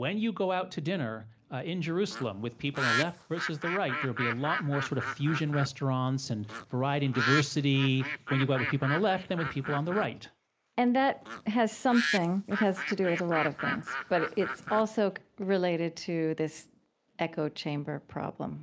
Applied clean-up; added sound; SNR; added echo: neural mask model Resemble Enhance denoiser.